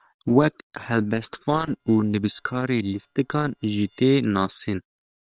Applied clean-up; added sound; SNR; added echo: neural separator model SepFormer WHAM!.